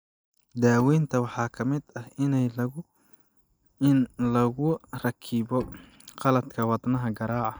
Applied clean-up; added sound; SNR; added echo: neural mask model DeepFilterNet 3.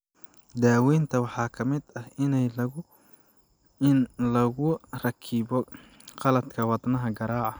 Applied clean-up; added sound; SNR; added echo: none; none; none; none.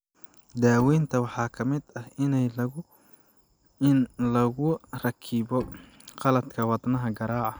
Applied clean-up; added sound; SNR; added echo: none; Bowed string instrument; 19 dB; none.